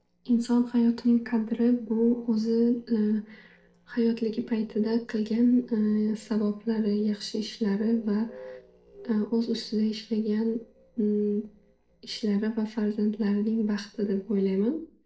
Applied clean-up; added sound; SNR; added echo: neural separator model SepFormer DNS4.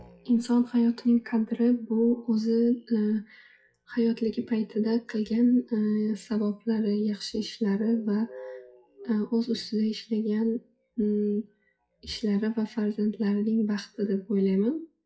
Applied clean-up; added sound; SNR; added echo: classical method WPE with log-MMSE.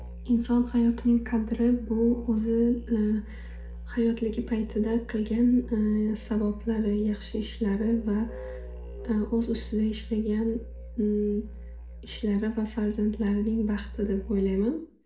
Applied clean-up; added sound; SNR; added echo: none; Musical instrument; 12 dB; reverberation time 0.4 s.